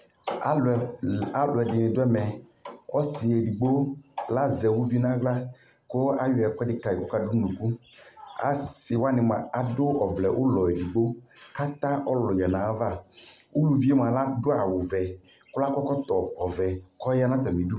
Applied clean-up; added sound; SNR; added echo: none; none; none; none.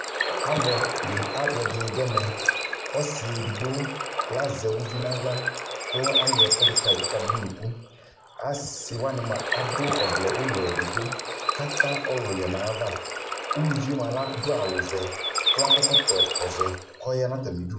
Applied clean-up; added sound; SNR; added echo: none; Water / Bird; -2 dB; reverberation time 0.6 s.